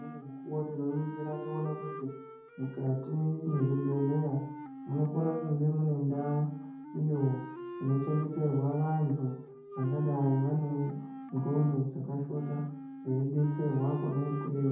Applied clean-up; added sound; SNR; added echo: none; Wind instrument, woodwind instrument; 13 dB; reverberation time 0.7 s.